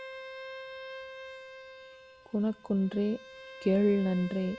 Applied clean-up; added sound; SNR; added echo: none; Bowed string instrument; 14 dB; none.